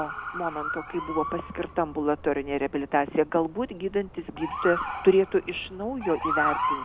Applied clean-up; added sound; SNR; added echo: none; Motor vehicle (road) / Siren; 6 dB; none.